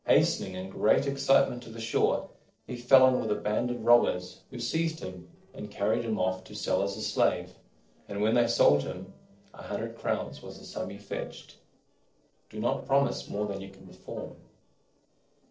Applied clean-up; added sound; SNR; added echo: neural separator model SepFormer DNS4.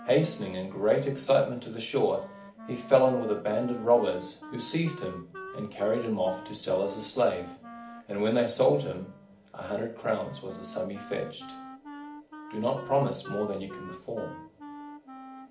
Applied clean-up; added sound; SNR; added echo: none; Wind instrument, woodwind instrument; 16 dB; reverberation time 0.4 s.